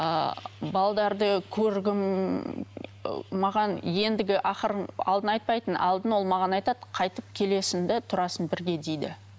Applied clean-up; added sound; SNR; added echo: none; none; none; none.